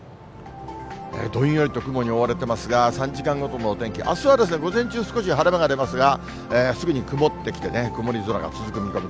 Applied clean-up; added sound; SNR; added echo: none; none; none; none.